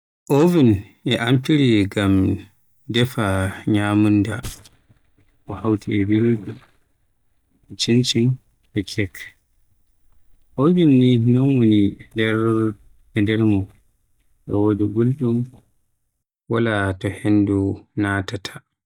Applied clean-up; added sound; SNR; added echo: neural mask model DeepFilterNet 3.